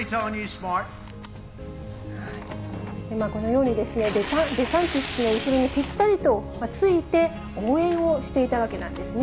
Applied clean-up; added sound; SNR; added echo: none; Tearing; 13 dB; none.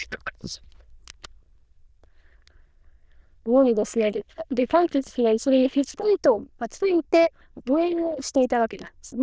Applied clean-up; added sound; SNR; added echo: neural diffusion model UNIVERSE++.